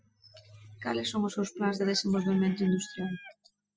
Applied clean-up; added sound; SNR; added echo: classical method spectral subtraction.